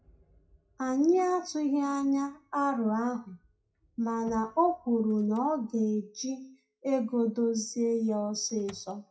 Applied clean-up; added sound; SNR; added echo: classical method WPE with log-MMSE.